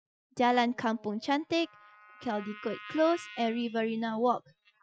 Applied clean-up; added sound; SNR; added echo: classical method Wiener filter.